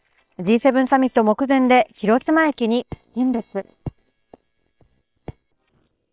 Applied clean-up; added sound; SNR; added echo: neural separator model SepFormer WHAM!.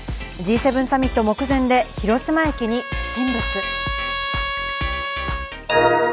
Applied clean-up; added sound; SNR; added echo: none; Trumpet; 8 dB; none.